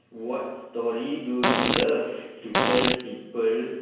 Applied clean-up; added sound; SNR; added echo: none; Fart; -2 dB; reverberation time 1.0 s.